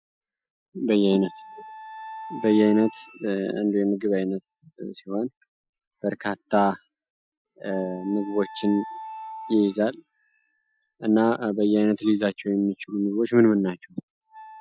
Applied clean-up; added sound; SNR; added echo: classical method Wiener filter.